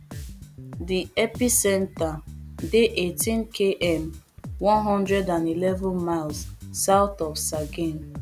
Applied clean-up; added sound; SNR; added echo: none; Bass guitar; 13 dB; none.